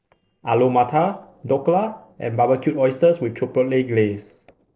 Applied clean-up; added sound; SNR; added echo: neural separator model SepFormer DNS4.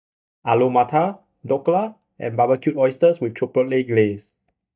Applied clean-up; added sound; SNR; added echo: neural mask model DeepFilterNet 3.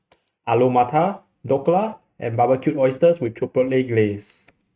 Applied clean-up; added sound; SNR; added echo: neural mask model RNNoise.